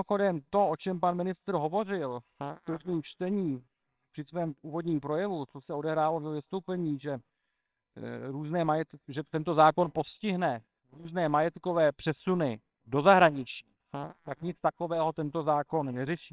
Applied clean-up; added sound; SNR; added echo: neural separator model SepFormer WHAMR!.